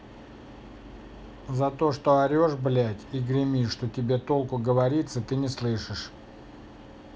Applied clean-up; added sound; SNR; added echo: none; none; none; none.